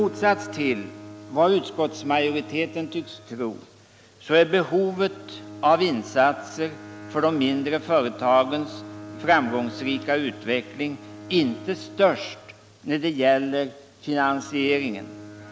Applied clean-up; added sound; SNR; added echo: none; Bowed string instrument; 16 dB; none.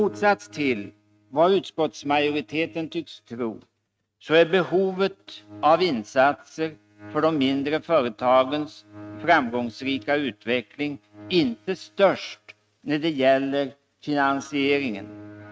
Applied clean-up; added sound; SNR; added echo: neural mask model RNNoise.